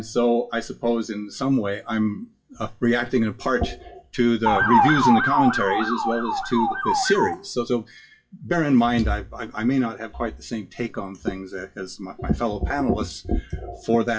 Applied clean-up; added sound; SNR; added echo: classical method WPE with log-MMSE.